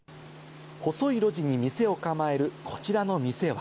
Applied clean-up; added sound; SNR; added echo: none; none; none; none.